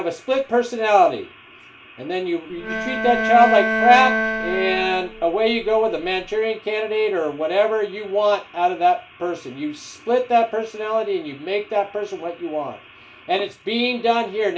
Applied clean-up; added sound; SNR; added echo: none; Bowed string instrument; 4 dB; reverberation time 0.3 s.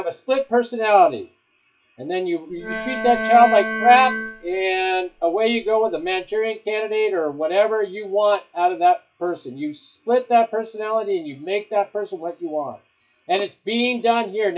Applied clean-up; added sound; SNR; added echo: classical method WPE with log-MMSE.